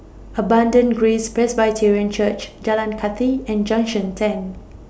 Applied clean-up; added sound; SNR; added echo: none; none; none; none.